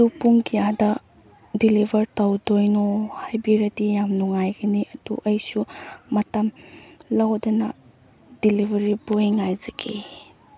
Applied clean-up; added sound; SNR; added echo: none; none; none; none.